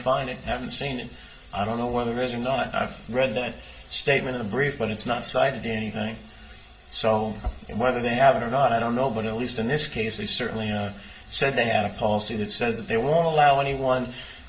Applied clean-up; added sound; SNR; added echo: none; none; none; reverberation time 0.5 s.